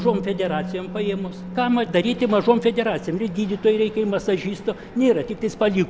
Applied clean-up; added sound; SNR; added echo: none; Musical instrument; 13 dB; none.